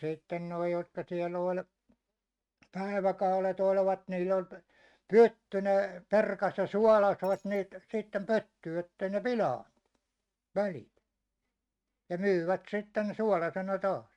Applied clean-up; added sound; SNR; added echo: neural mask model RNNoise.